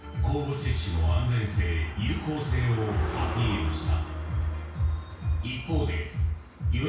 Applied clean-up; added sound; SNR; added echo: none; Car passing by; 14 dB; reverberation time 0.6 s.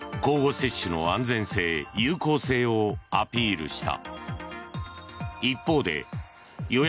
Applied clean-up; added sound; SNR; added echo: none; none; none; none.